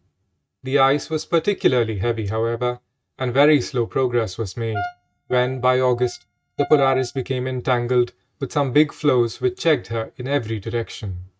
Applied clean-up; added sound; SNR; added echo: neural mask model RNNoise.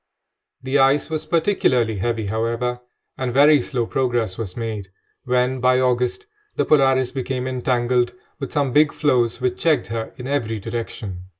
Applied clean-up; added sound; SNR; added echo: neural mask model Resemble Enhance denoiser.